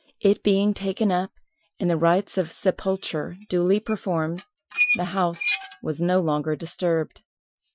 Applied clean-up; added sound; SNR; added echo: classical method Wiener filter.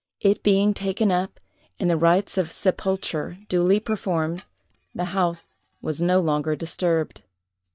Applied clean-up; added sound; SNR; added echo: neural mask model DeepFilterNet 3.